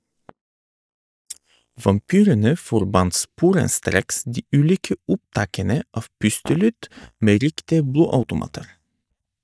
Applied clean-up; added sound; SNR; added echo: neural mask model DeepFilterNet 3.